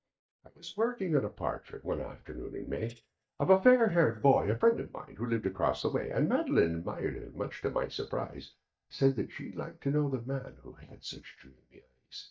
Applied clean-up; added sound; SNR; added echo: neural mask model DeepFilterNet 3.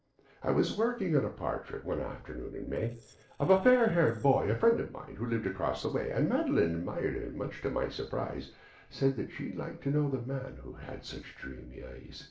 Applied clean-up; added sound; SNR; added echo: neural separator model SepFormer DNS4.